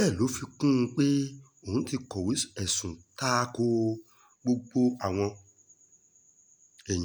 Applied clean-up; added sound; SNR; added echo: none; none; none; none.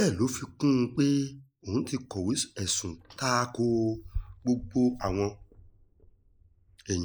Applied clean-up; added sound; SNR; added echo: neural mask model Resemble Enhance denoiser.